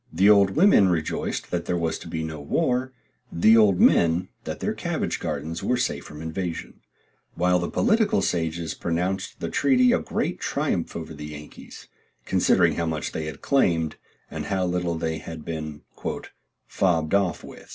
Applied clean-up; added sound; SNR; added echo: none; none; none; none.